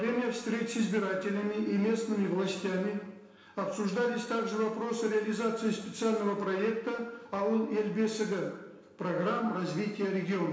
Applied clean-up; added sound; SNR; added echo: none; none; none; reverberation time 0.9 s.